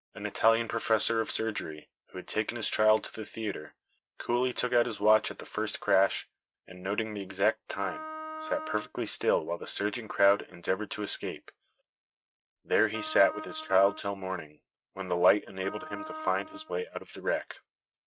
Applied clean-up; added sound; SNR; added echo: neural mask model RNNoise.